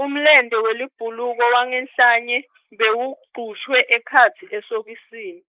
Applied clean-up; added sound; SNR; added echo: neural mask model Resemble Enhance denoiser.